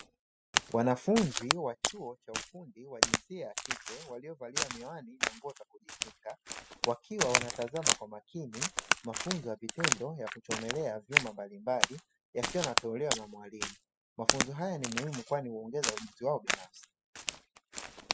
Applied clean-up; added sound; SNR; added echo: classical method spectral subtraction.